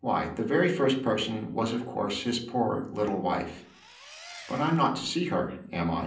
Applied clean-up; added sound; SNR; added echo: none; Engine; 19 dB; reverberation time 0.6 s.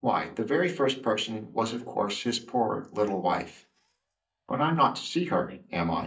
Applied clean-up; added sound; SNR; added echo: neural mask model DeepFilterNet 3.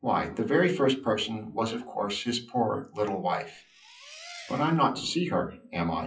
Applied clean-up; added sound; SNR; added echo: classical method WPE with log-MMSE.